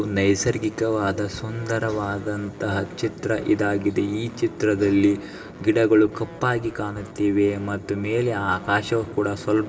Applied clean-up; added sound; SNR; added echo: none; Guitar; 19 dB; reverberation time 1.1 s.